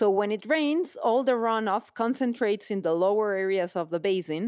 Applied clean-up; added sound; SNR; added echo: none; none; none; none.